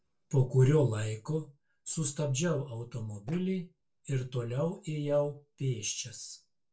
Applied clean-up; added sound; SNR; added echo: neural separator model SepFormer DNS4.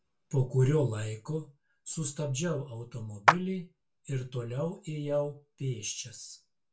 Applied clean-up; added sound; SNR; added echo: none; Clapping; -2 dB; reverberation time 0.2 s.